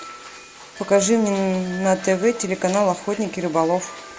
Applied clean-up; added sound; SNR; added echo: none; Wind chime; 20 dB; none.